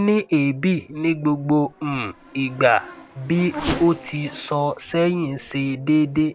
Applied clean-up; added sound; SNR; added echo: none; Race car, auto racing / Accelerating, revving, vroom; 14 dB; none.